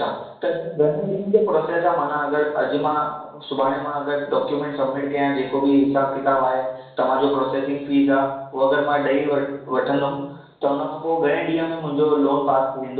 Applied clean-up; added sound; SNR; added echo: none; none; none; reverberation time 0.7 s.